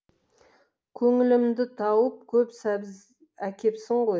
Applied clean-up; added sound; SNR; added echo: none; none; none; none.